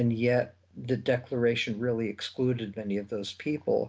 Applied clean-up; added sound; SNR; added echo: none; none; none; none.